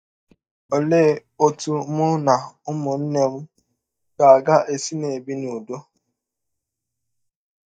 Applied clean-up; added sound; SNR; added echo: neural mask model DeepFilterNet 3.